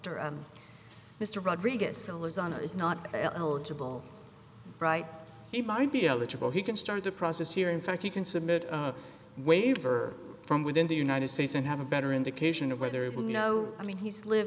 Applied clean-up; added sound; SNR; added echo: none; none; none; none.